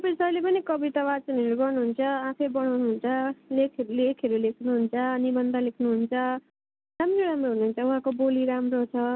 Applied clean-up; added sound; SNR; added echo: none; none; none; none.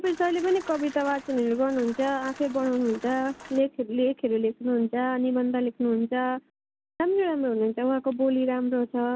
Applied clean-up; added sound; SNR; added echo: none; Rain; 20 dB; none.